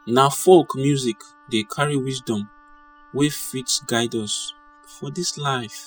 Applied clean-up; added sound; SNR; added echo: classical method spectral subtraction.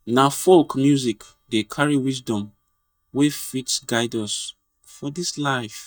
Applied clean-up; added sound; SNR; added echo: neural mask model DeepFilterNet 3.